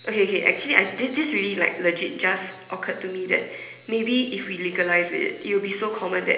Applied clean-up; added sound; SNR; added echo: none; none; none; reverberation time 1.0 s.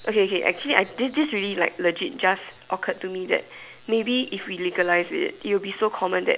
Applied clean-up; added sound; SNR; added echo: none; none; none; none.